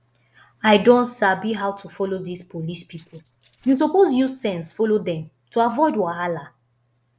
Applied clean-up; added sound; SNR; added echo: neural separator model SepFormer DNS4.